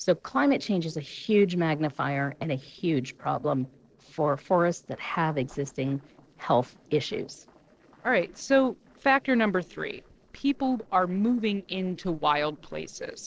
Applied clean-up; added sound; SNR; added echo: neural separator model SepFormer DNS4.